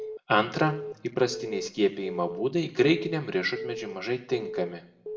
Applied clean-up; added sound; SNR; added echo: none; Alarm / Keyboard (musical); 10 dB; reverberation time 0.7 s.